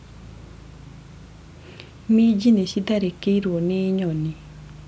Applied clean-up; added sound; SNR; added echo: none; none; none; none.